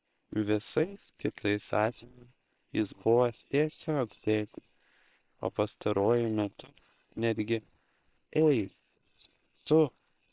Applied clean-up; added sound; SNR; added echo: neural separator model SepFormer WHAM!.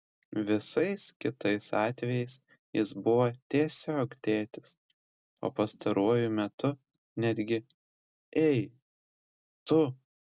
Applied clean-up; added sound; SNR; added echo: none; none; none; none.